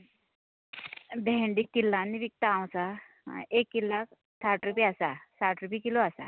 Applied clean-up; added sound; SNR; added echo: none; none; none; none.